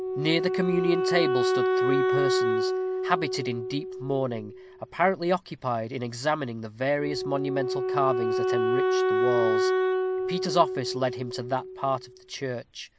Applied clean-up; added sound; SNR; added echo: none; Wind instrument, woodwind instrument; -2 dB; none.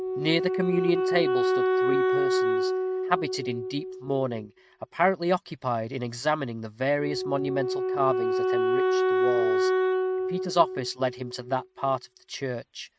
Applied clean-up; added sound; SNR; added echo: neural mask model RNNoise.